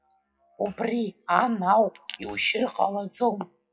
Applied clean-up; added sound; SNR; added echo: classical method WPE with log-MMSE.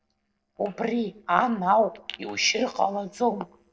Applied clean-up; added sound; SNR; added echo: neural separator model SepFormer DNS4.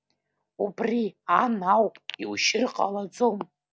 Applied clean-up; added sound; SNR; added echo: none; none; none; none.